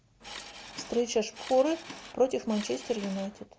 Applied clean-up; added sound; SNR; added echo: none; Subway, metro, underground / Engine; 14 dB; none.